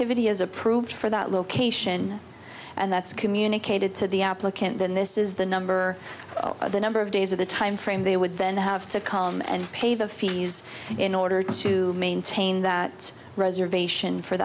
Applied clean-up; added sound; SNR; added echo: none; none; none; none.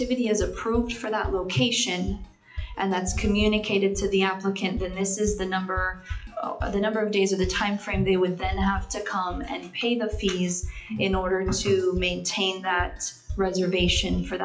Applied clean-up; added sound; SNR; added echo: classical method WPE with log-MMSE.